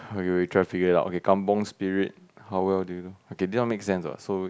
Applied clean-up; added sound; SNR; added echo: none; none; none; none.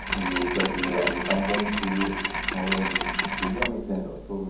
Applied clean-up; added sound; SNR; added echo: none; Mechanisms; -1 dB; reverberation time 1.2 s.